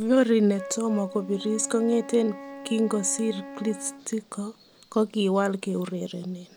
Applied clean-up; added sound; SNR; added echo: none; Wind instrument, woodwind instrument; 16 dB; none.